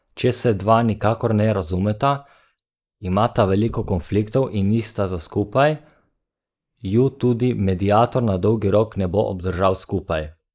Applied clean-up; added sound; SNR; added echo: neural mask model Resemble Enhance denoiser.